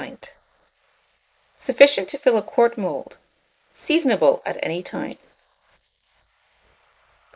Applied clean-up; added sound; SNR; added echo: neural mask model Resemble Enhance denoiser.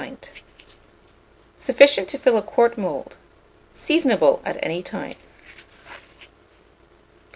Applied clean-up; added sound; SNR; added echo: none; none; none; none.